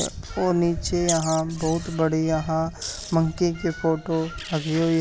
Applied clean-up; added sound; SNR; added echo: none; Wild animals; 14 dB; none.